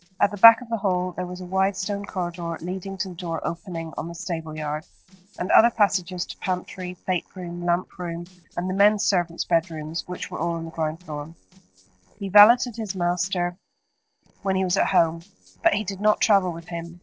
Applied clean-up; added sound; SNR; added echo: neural separator model SepFormer DNS4.